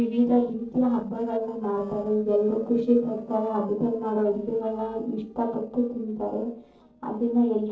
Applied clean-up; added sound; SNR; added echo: neural separator model SepFormer DNS4.